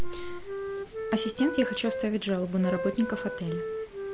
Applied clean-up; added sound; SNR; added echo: none; Wind instrument, woodwind instrument; 6 dB; none.